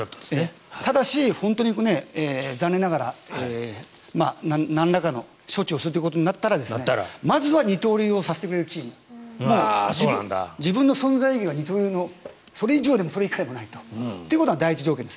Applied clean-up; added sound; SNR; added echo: none; none; none; none.